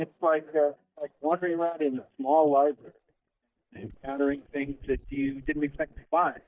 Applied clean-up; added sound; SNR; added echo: neural mask model DeepFilterNet 3.